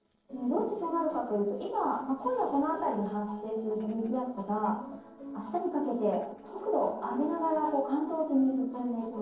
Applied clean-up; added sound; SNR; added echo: neural separator model SepFormer DNS4.